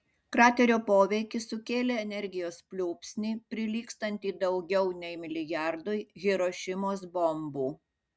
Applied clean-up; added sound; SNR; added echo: none; none; none; none.